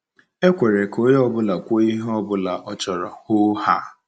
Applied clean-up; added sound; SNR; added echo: none; none; none; none.